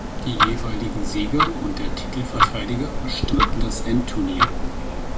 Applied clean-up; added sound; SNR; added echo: none; Tick-tock; -5 dB; reverberation time 0.4 s.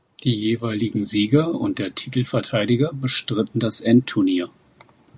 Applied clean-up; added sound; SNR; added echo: none; none; none; none.